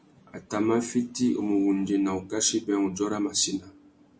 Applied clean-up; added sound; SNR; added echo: none; none; none; none.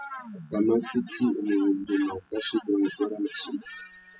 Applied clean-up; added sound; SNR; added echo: classical method spectral subtraction.